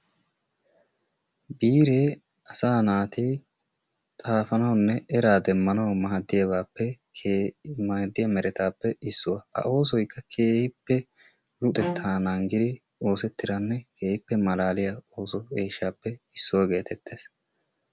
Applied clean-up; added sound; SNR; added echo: none; Bowed string instrument; 8 dB; none.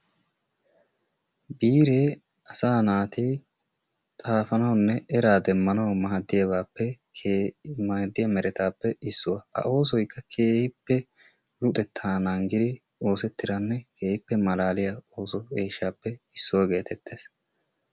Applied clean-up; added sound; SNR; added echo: none; none; none; none.